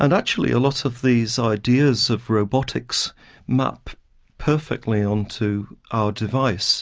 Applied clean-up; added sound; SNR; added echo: none; none; none; none.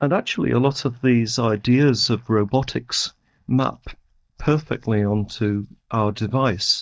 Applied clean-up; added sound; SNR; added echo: neural mask model DeepFilterNet 3.